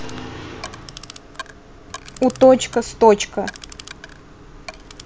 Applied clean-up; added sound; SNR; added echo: none; Clock + Coin (dropping); 19 dB; none.